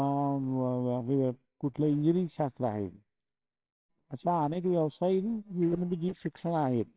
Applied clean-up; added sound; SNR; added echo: neural separator model SepFormer WHAMR!.